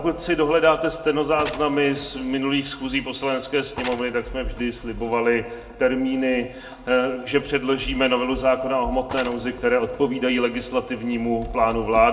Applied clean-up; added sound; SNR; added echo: none; Mechanisms; 17 dB; reverberation time 0.4 s.